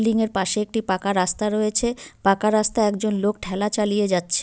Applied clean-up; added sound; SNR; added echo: none; none; none; none.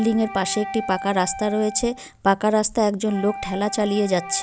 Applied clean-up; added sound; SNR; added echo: none; Wind instrument, woodwind instrument; 13 dB; none.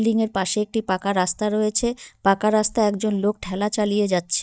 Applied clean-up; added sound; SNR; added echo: neural mask model DeepFilterNet 3.